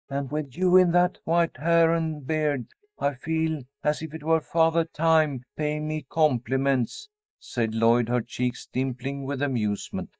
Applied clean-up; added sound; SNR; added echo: neural mask model DeepFilterNet 3.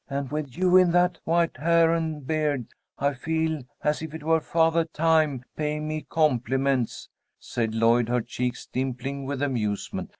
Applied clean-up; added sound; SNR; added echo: none; none; none; none.